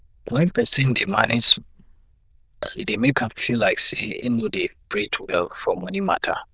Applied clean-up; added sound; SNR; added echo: neural diffusion model UNIVERSE++.